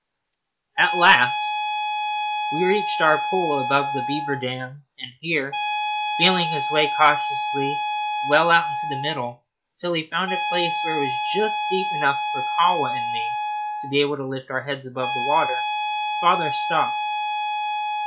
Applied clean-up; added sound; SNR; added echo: none; Wind instrument, woodwind instrument; 2 dB; none.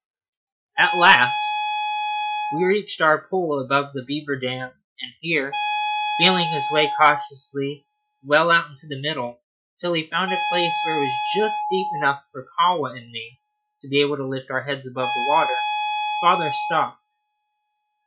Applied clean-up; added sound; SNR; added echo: classical method Wiener filter.